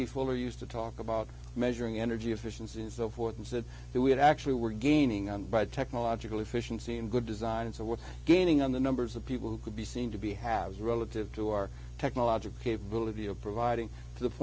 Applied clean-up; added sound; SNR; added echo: none; none; none; none.